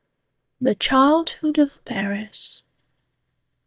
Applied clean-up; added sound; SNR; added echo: neural mask model DeepFilterNet 3.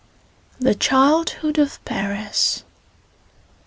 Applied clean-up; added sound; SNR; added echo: none; none; none; none.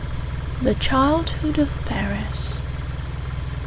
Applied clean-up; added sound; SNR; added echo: none; Idling / Car; 1 dB; none.